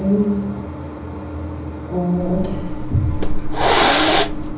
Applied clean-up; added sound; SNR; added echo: none; Hiss; -5 dB; reverberation time 1.0 s.